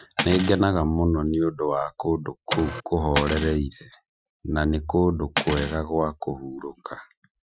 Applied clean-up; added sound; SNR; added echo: classical method Wiener filter.